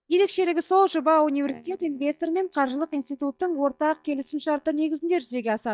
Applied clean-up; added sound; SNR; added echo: neural mask model DeepFilterNet 3.